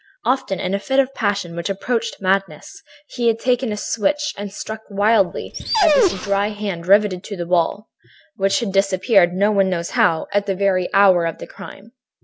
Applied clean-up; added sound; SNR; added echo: none; Dog; 1 dB; none.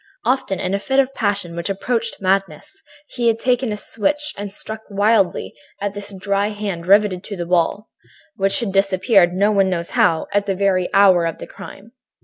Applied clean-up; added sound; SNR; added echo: none; none; none; none.